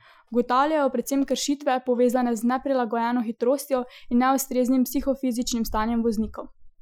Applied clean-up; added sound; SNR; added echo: classical method Wiener filter.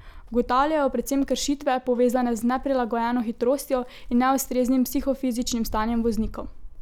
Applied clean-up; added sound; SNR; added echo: none; Wind; 14 dB; none.